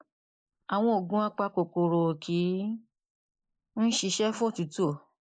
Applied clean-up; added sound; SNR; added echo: neural mask model Resemble Enhance denoiser.